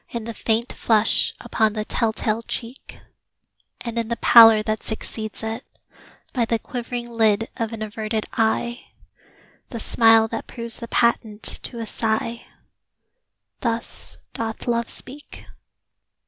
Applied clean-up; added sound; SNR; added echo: none; none; none; none.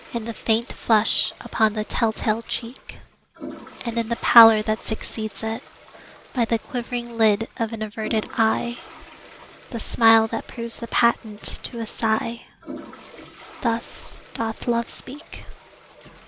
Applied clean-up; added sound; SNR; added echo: none; Toilet flush; 19 dB; none.